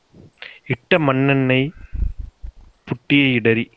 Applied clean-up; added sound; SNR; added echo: none; Wind / Bird; 13 dB; none.